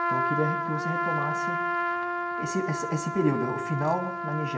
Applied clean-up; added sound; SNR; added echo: none; Trumpet; -1 dB; reverberation time 0.8 s.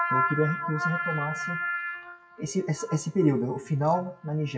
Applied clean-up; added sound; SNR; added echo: classical method WPE with log-MMSE.